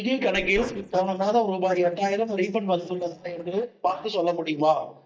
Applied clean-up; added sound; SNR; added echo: neural mask model DeepFilterNet 3.